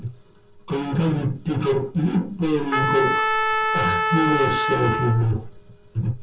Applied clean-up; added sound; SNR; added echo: none; Trumpet; 0 dB; reverberation time 0.2 s.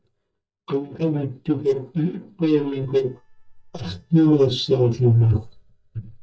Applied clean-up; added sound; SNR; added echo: neural mask model DeepFilterNet 3.